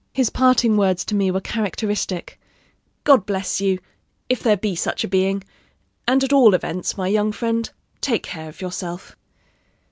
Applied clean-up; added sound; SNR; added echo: none; none; none; none.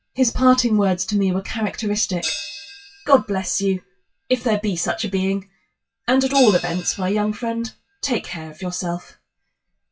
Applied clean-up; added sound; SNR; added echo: classical method WPE with log-MMSE.